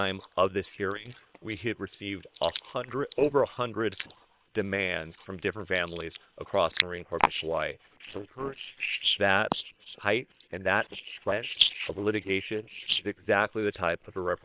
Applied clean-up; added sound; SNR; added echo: neural separator model SepFormer WHAM!.